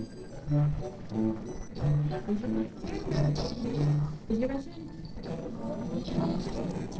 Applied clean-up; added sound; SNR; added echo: neural separator model SepFormer DNS4.